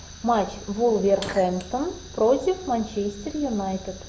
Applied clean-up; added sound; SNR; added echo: none; Fire; 18 dB; none.